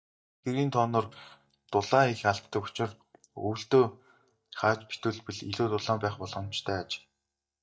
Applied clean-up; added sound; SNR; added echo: neural mask model DeepFilterNet 3.